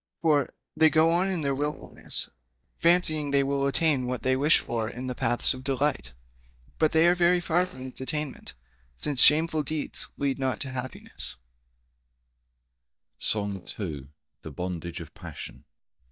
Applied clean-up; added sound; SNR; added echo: neural mask model DeepFilterNet 3.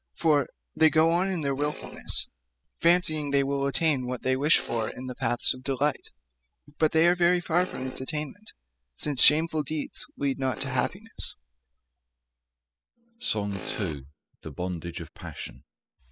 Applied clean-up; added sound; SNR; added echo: classical method spectral subtraction.